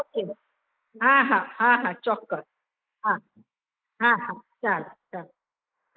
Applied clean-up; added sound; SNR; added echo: neural mask model Resemble Enhance denoiser.